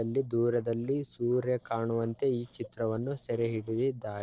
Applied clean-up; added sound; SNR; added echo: neural separator model SepFormer DNS4.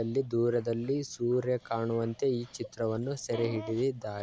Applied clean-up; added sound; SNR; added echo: none; Dog; 18 dB; none.